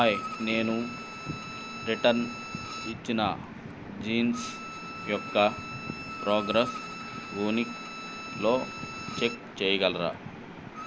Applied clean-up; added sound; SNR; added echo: none; Bowed string instrument; 10 dB; none.